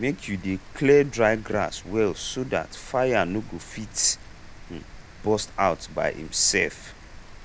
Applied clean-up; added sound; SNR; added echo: none; Rain; 17 dB; none.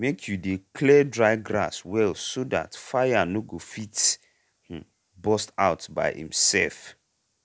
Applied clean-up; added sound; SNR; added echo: none; none; none; none.